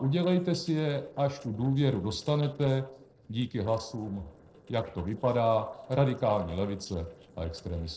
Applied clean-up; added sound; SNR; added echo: neural separator model SepFormer DNS4.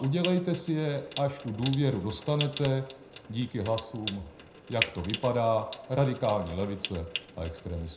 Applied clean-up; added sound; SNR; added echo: none; Trickle, dribble / Sink (filling or washing) / Water tap, faucet; 10 dB; reverberation time 0.5 s.